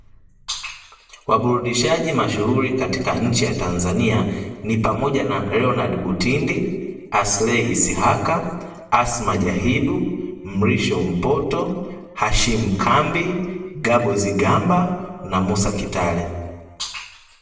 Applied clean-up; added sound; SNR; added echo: none; none; none; reverberation time 1.1 s.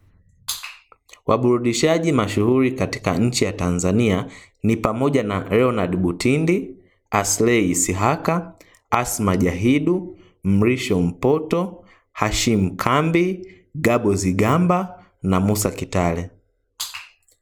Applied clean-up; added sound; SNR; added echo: none; none; none; none.